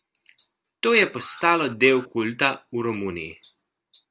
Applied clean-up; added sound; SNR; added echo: none; Alarm; 19 dB; none.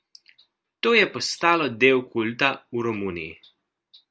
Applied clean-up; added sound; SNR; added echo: none; none; none; none.